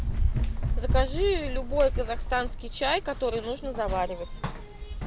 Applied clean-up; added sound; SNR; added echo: none; Run; 0 dB; none.